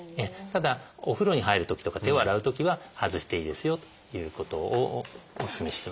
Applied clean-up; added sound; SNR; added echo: none; none; none; none.